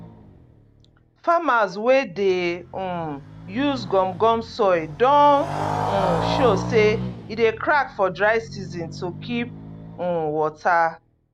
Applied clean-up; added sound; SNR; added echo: none; Motorcycle; 9 dB; none.